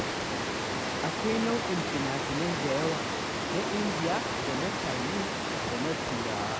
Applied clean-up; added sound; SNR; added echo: none; Water; -3 dB; none.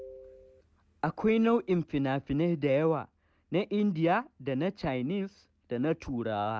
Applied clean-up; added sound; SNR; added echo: none; none; none; none.